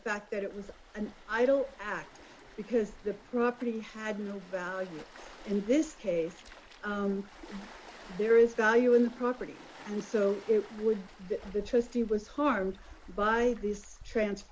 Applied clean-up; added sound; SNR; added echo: none; Waves, surf; 19 dB; none.